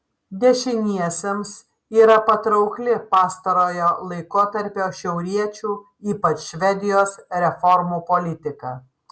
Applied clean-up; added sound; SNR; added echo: none; none; none; none.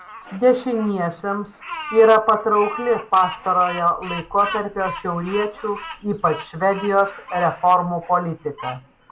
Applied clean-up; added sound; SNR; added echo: none; Bird vocalization, bird call, bird song; 15 dB; none.